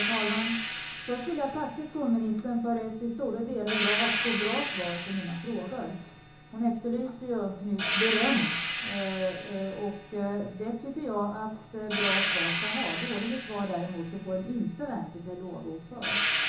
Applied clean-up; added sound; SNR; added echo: none; Hi-hat; -1 dB; reverberation time 0.8 s.